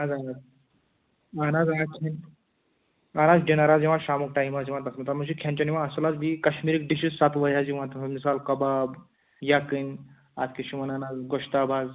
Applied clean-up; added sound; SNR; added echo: none; none; none; none.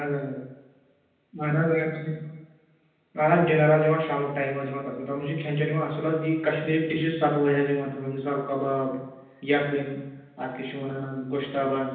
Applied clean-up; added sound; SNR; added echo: none; none; none; reverberation time 0.9 s.